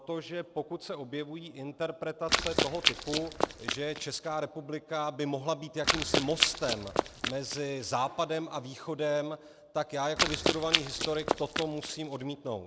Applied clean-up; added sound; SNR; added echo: none; Run; -2 dB; none.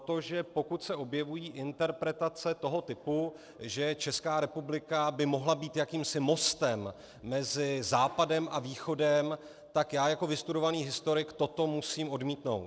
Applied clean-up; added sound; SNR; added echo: none; none; none; none.